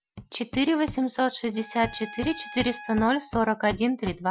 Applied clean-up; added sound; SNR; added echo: classical method Wiener filter.